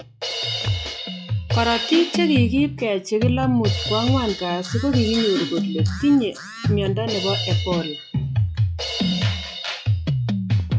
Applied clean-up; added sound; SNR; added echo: classical method log-MMSE.